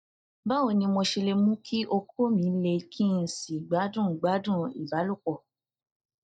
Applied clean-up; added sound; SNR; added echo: neural mask model DeepFilterNet 3.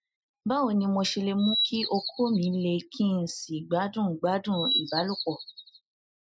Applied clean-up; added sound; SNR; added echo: classical method spectral subtraction.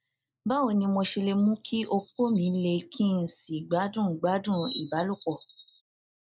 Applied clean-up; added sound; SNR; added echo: neural mask model Resemble Enhance denoiser.